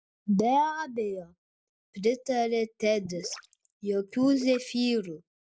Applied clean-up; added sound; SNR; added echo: none; Gurgling / Liquid; 19 dB; none.